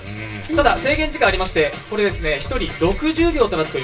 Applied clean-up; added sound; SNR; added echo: none; Rattle (instrument); 10 dB; reverberation time 0.1 s.